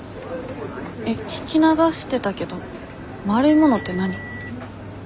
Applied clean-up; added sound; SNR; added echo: none; none; none; none.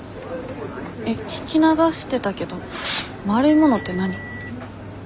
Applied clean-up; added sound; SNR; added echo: none; Fireworks; 13 dB; none.